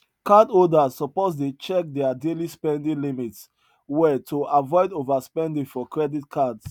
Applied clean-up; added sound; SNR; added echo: none; none; none; none.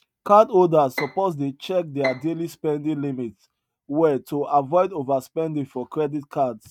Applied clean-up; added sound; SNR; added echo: neural mask model RNNoise.